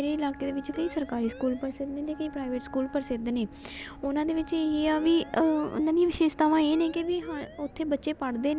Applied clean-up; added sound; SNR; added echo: none; Wind instrument, woodwind instrument + Siren; 18 dB; none.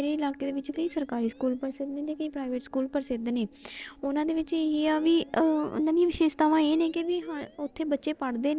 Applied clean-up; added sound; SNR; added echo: neural separator model SepFormer DNS4.